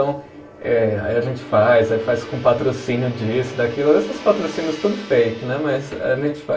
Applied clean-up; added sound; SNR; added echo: none; Gong; 17 dB; reverberation time 0.3 s.